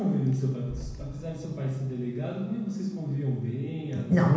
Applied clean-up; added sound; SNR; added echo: none; Boom; 16 dB; reverberation time 1.1 s.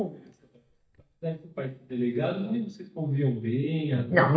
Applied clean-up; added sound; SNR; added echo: neural mask model DeepFilterNet 3.